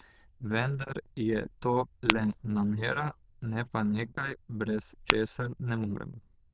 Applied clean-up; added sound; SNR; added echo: neural diffusion model UNIVERSE++.